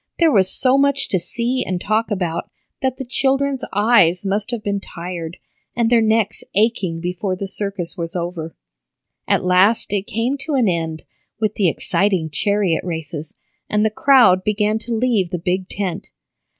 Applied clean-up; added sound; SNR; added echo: none; none; none; none.